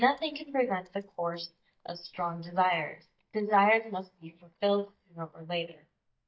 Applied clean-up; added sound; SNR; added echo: neural mask model DeepFilterNet 3.